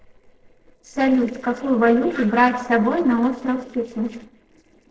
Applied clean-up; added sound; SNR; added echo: neural separator model SepFormer DNS4.